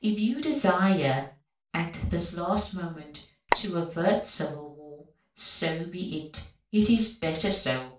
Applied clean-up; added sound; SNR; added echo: none; Telephone; 1 dB; reverberation time 0.3 s.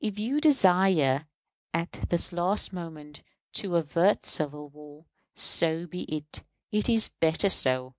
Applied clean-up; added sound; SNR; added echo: none; none; none; none.